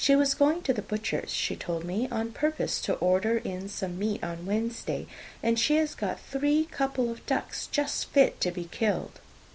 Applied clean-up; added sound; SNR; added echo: none; none; none; none.